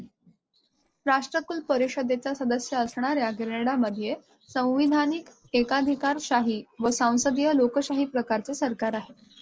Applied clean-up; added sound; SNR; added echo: neural separator model SepFormer DNS4.